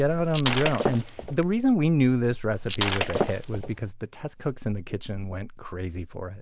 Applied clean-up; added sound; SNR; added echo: none; Shatter; 3 dB; none.